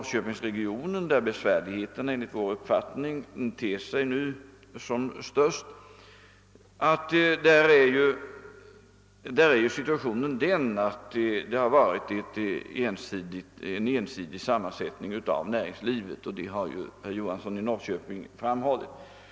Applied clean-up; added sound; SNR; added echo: none; none; none; none.